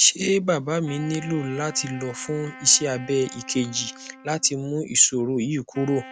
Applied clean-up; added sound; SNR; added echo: none; Wind instrument, woodwind instrument; 19 dB; none.